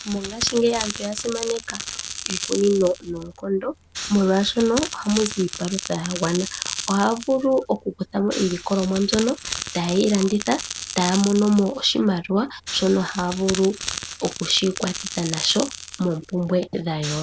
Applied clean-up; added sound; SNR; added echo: none; Crackle; 10 dB; none.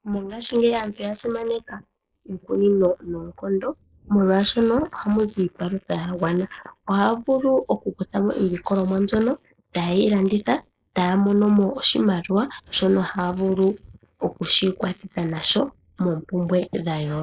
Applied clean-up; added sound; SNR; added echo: neural mask model Resemble Enhance denoiser.